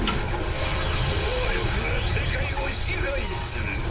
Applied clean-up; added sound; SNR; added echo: none; Toilet flush; 9 dB; reverberation time 0.7 s.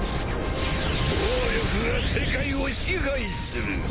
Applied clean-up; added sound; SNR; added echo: none; none; none; none.